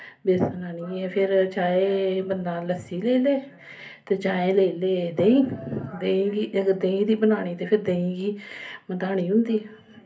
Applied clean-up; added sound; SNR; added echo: none; none; none; reverberation time 0.3 s.